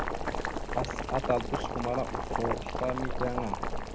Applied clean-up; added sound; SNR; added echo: none; Boiling; -2 dB; none.